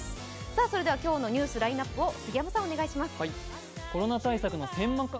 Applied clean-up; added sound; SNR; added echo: none; none; none; none.